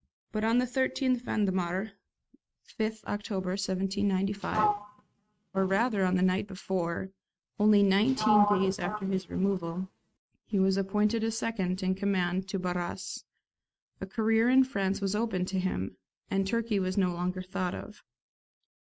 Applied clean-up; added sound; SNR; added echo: neural mask model RNNoise.